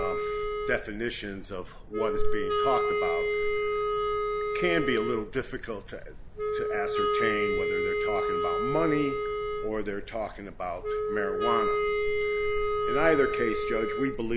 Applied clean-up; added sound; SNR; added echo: none; Wind instrument, woodwind instrument; -1 dB; none.